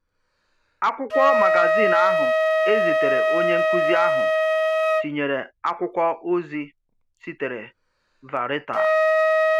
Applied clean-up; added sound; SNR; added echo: none; Wind instrument, woodwind instrument; -4 dB; none.